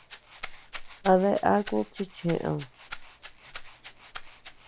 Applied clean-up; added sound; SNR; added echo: none; Rattle (instrument); 14 dB; none.